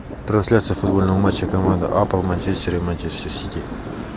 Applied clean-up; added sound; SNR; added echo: none; Thunder; 9 dB; none.